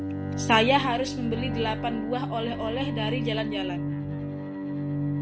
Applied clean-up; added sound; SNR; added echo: none; Bowed string instrument; 2 dB; none.